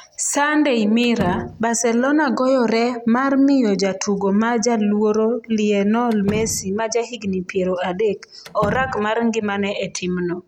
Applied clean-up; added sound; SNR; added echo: none; Slam; 15 dB; none.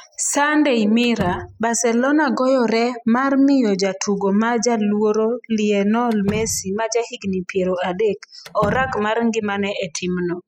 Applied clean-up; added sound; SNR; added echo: classical method spectral subtraction.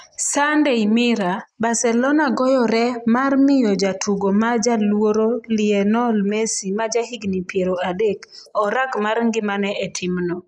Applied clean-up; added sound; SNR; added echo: neural mask model Resemble Enhance denoiser.